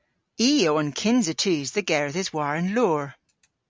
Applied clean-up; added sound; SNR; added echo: none; none; none; none.